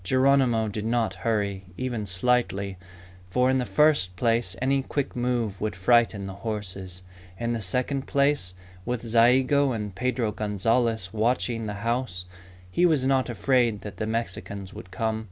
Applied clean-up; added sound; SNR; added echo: none; none; none; none.